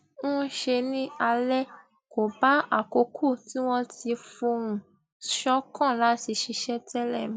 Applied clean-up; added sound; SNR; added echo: none; none; none; none.